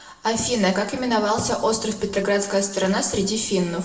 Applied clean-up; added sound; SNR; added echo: none; none; none; reverberation time 0.9 s.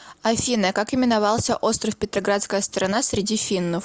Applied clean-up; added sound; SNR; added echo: none; none; none; none.